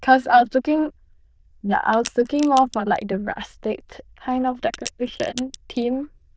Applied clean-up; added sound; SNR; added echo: neural diffusion model UNIVERSE++.